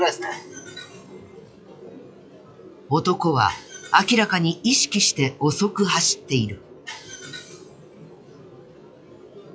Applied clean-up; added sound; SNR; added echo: classical method log-MMSE.